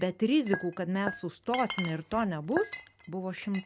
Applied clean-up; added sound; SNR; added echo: none; Chink, clink + Glass; 11 dB; none.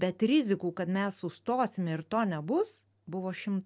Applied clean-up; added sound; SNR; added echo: none; none; none; none.